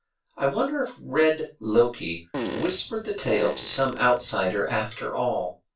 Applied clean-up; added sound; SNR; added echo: neural separator model SepFormer DNS4.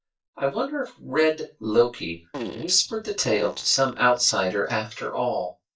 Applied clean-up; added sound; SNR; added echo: neural mask model DeepFilterNet 3.